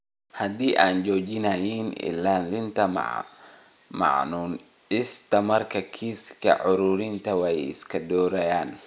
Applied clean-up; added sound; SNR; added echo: none; none; none; none.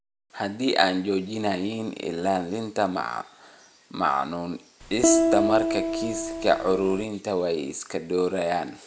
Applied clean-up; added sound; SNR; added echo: none; Piano; -2 dB; none.